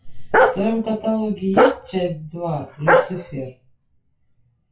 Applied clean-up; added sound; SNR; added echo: classical method WPE with log-MMSE.